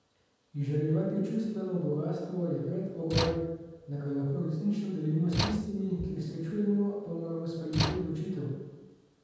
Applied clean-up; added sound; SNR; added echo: none; Slam / Tools; 5 dB; reverberation time 1.2 s.